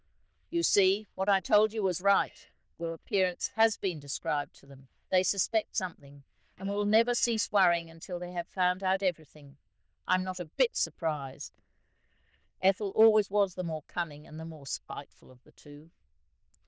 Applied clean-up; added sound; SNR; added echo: neural diffusion model UNIVERSE++.